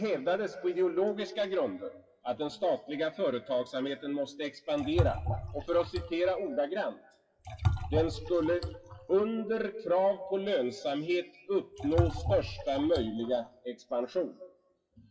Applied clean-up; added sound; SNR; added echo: classical method WPE with log-MMSE.